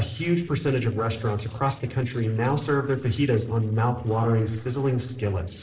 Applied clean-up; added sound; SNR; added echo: neural separator model SepFormer DNS4.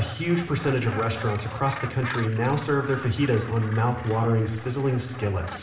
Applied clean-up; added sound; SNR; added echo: none; Gull, seagull; 14 dB; reverberation time 1.0 s.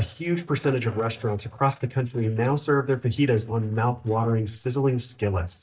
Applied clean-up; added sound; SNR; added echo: neural mask model DeepFilterNet 3.